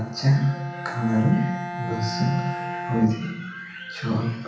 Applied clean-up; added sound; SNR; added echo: none; Bowed string instrument; 9 dB; reverberation time 0.9 s.